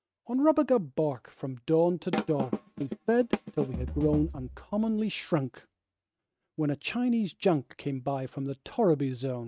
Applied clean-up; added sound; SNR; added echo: neural mask model RNNoise.